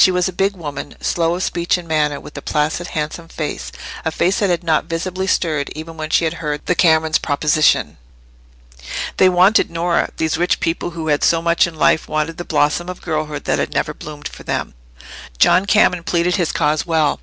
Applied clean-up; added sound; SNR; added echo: none; none; none; none.